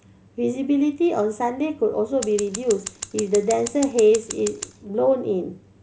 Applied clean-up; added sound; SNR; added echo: none; Scissors; 11 dB; none.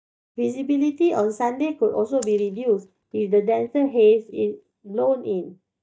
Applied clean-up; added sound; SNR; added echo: neural mask model DeepFilterNet 3.